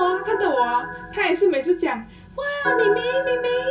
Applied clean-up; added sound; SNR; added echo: none; Organ; 8 dB; reverberation time 0.2 s.